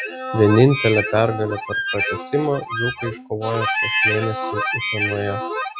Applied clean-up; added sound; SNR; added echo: classical method log-MMSE.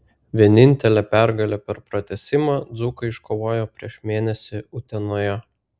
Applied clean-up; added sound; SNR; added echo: none; none; none; none.